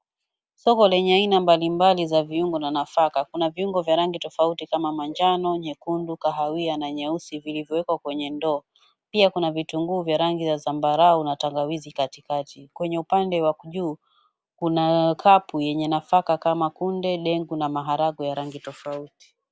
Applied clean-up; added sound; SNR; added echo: none; none; none; none.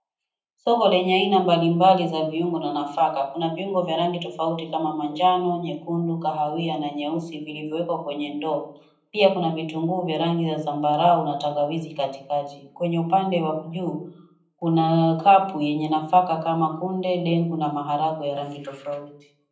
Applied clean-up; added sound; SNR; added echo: none; none; none; reverberation time 0.6 s.